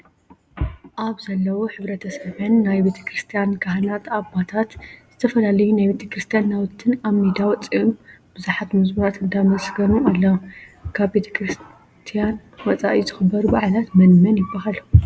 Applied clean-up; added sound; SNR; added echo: none; none; none; none.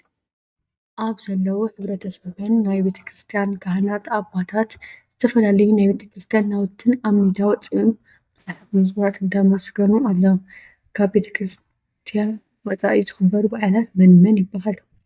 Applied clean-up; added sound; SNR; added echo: neural mask model DeepFilterNet 3.